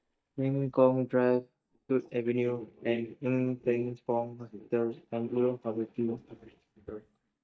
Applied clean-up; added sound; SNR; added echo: neural mask model DeepFilterNet 3.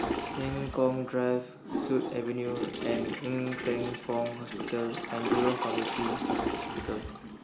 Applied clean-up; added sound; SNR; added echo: none; Toilet flush / Water; 2 dB; none.